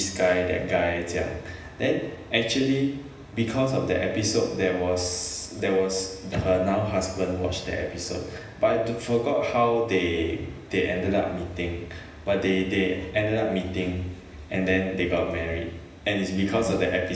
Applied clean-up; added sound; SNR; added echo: none; none; none; reverberation time 0.9 s.